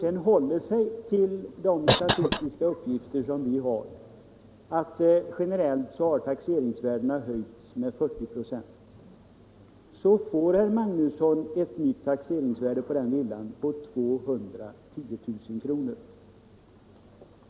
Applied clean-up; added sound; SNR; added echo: none; Cough; 0 dB; none.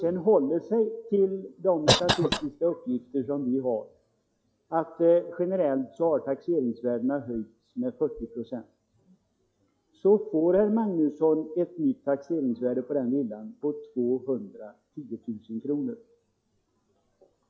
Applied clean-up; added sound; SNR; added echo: classical method log-MMSE.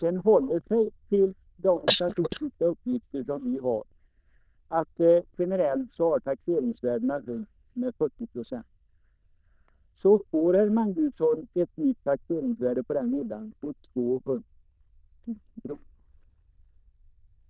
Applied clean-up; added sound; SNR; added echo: neural diffusion model UNIVERSE++.